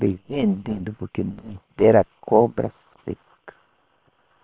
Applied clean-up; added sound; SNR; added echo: neural separator model SepFormer WHAM!.